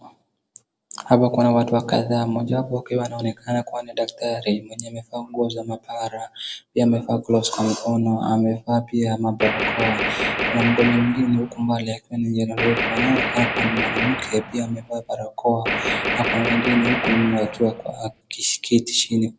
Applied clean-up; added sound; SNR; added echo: none; Gunshot, gunfire; 2 dB; none.